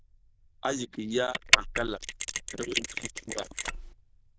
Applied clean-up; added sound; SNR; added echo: neural diffusion model UNIVERSE++.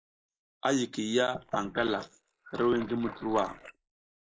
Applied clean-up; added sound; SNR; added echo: neural mask model Resemble Enhance denoiser.